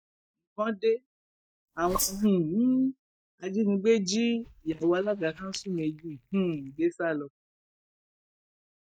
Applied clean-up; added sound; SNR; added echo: neural mask model DeepFilterNet 3.